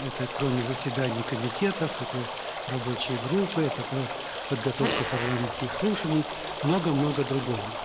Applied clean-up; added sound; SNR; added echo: none; Stream + Fart; 4 dB; none.